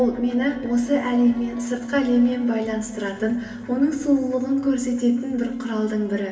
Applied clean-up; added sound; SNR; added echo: none; none; none; reverberation time 2.7 s.